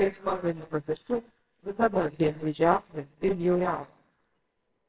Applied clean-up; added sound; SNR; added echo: neural separator model SepFormer WHAMR!.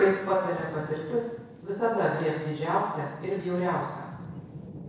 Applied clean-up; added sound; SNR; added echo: none; Thunder / Rain; 16 dB; reverberation time 1.0 s.